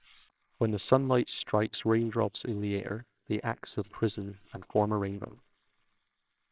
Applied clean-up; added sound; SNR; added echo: neural separator model SepFormer WHAMR!.